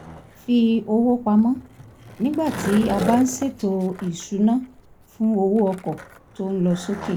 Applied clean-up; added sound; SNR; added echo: none; Skateboard; 14 dB; none.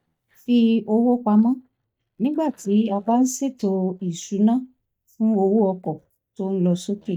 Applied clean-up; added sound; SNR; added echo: neural mask model DeepFilterNet 3.